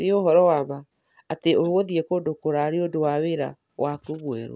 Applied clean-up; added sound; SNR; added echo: none; none; none; none.